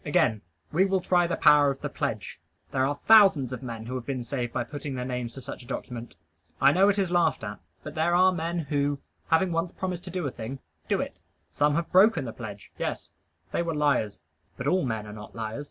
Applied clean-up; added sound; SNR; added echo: none; none; none; none.